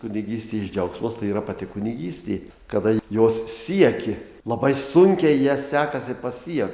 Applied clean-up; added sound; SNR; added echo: none; none; none; none.